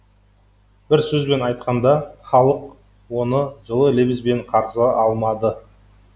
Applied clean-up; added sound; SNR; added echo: none; none; none; none.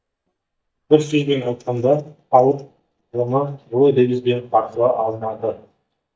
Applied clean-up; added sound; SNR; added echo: neural mask model DeepFilterNet 3.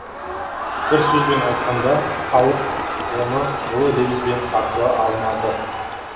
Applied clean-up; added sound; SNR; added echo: none; Crowd; 3 dB; reverberation time 1.0 s.